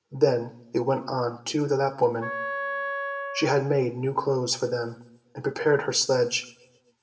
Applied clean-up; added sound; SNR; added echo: none; Wind instrument, woodwind instrument; 7 dB; reverberation time 0.7 s.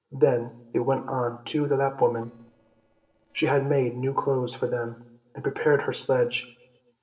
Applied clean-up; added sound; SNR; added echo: neural separator model SepFormer DNS4.